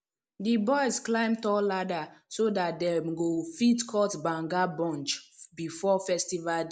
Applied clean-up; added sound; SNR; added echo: none; none; none; none.